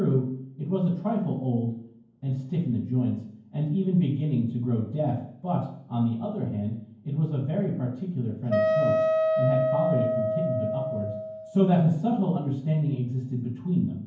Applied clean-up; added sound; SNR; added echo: none; Wind instrument, woodwind instrument; -1 dB; reverberation time 0.9 s.